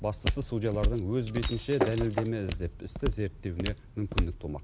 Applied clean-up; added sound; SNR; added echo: none; Walk, footsteps + Shatter; 2 dB; none.